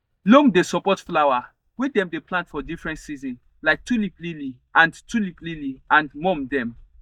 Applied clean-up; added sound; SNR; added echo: neural mask model DeepFilterNet 3.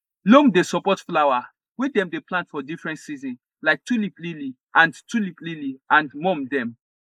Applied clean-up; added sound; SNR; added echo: neural mask model Resemble Enhance denoiser.